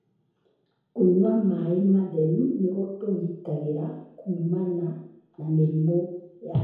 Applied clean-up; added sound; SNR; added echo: none; none; none; reverberation time 0.9 s.